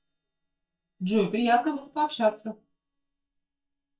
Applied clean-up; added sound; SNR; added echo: neural mask model DeepFilterNet 3.